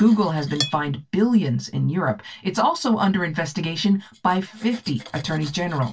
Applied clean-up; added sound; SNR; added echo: none; Cutlery, silverware; 18 dB; reverberation time 0.1 s.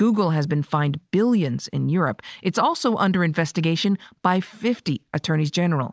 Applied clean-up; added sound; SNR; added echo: none; none; none; none.